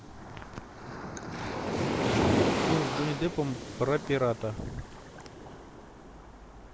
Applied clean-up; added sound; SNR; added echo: none; Waves, surf; -2 dB; none.